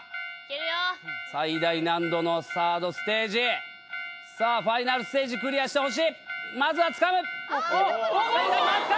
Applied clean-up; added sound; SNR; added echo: none; none; none; none.